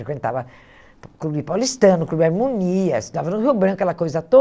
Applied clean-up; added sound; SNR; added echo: none; none; none; none.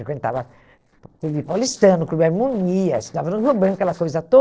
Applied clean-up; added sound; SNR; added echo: neural separator model SepFormer DNS4.